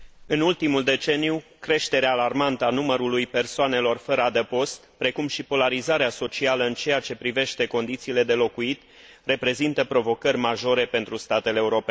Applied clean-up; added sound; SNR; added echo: none; none; none; none.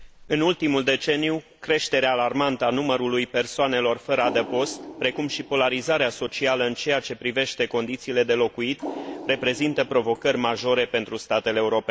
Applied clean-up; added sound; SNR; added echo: none; Water; 15 dB; none.